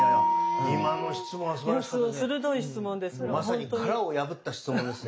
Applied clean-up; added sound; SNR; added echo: none; Mallet percussion; 2 dB; none.